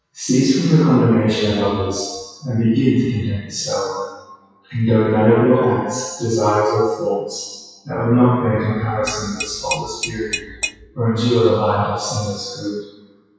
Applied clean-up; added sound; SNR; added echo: classical method WPE with log-MMSE.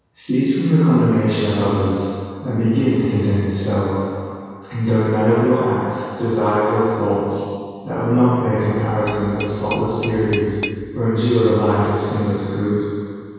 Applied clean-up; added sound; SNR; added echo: none; Tap / Glass; 13 dB; reverberation time 2.2 s.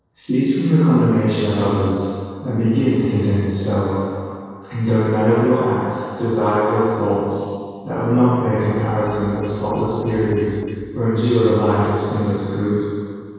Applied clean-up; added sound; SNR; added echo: neural separator model SepFormer DNS4.